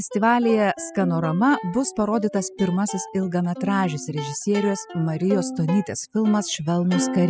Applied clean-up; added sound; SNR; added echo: classical method spectral subtraction.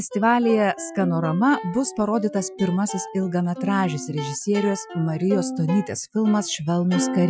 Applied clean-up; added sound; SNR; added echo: classical method Wiener filter.